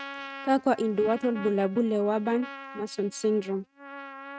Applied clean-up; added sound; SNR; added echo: neural mask model RNNoise.